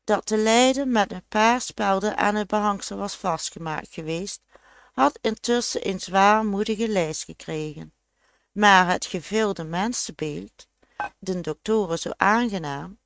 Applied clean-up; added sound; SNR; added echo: neural mask model RNNoise.